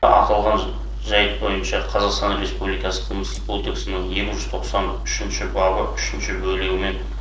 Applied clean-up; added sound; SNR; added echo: neural separator model SepFormer DNS4.